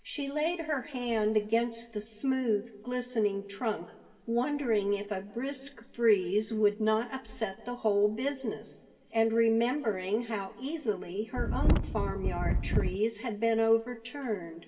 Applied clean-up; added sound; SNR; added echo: none; Wind; -3 dB; reverberation time 2.1 s.